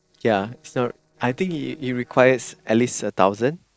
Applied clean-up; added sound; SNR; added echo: neural separator model SepFormer DNS4.